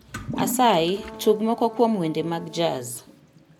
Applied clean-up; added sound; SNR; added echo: none; Brass instrument + Toilet flush / Liquid; 12 dB; none.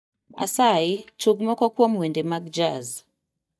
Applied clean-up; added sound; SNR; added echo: neural mask model DeepFilterNet 3.